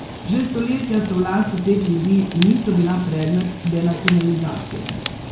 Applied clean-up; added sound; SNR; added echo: none; Fire; 11 dB; reverberation time 0.6 s.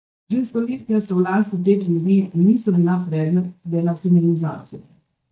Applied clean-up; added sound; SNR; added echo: neural mask model DeepFilterNet 3.